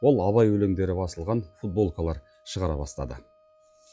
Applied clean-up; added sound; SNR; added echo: classical method log-MMSE.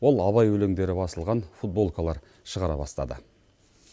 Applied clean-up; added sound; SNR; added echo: none; none; none; none.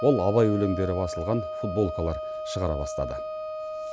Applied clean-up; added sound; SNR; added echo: none; Wind instrument, woodwind instrument; 7 dB; none.